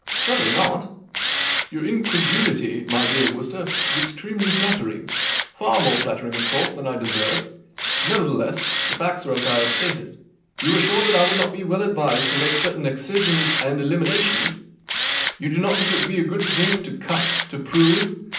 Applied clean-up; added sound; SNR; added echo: none; Tools; -1 dB; reverberation time 0.6 s.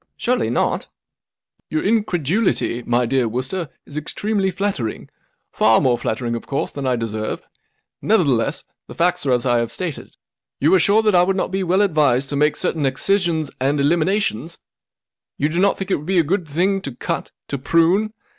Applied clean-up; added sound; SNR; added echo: none; none; none; none.